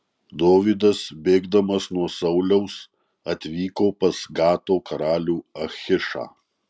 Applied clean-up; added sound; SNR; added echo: none; none; none; none.